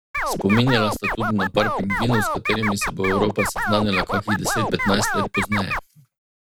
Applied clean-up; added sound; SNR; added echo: none; Scratching (performance technique); 1 dB; none.